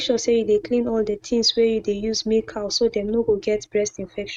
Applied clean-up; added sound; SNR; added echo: neural mask model RNNoise.